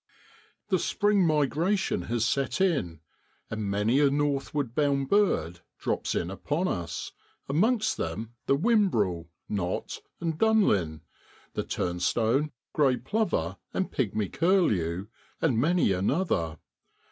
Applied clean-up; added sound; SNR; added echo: none; none; none; none.